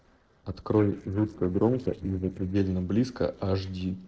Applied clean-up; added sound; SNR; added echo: neural separator model SepFormer DNS4.